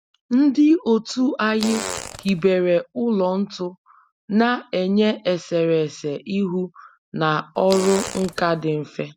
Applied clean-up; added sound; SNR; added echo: none; Fart; 10 dB; none.